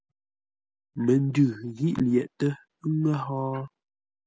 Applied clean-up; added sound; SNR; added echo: none; none; none; none.